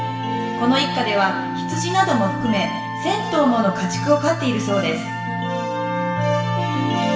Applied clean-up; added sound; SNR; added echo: none; Wind instrument, woodwind instrument; 8 dB; reverberation time 1.1 s.